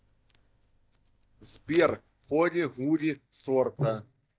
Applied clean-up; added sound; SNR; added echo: neural mask model DeepFilterNet 3.